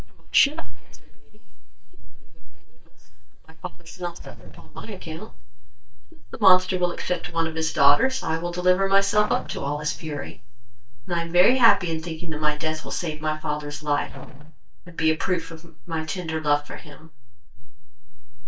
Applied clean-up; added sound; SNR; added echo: neural mask model DeepFilterNet 3.